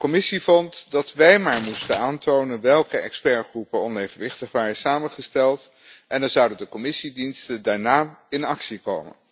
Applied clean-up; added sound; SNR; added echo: none; Glass; 10 dB; none.